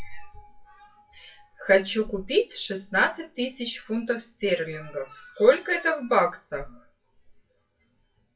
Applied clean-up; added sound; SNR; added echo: classical method WPE with log-MMSE.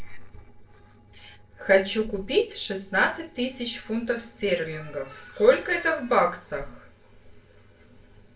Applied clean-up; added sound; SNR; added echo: neural separator model SepFormer DNS4.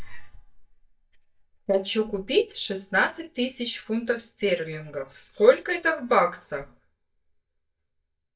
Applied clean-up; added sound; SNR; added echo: neural mask model DeepFilterNet 3.